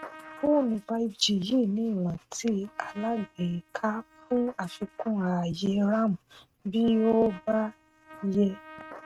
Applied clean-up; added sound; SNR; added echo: neural mask model RNNoise.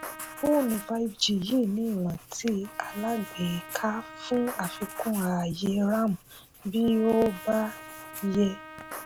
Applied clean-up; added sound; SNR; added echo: none; Writing + Trumpet; 15 dB; none.